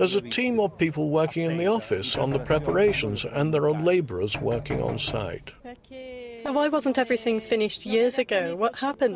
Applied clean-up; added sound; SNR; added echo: none; Knock; 12 dB; none.